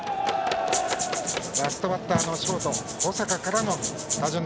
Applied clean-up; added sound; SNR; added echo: none; Rattle (instrument); 4 dB; none.